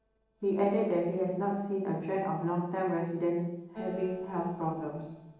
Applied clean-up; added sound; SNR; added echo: neural separator model SepFormer DNS4.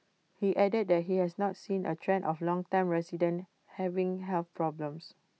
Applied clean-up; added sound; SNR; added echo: none; none; none; none.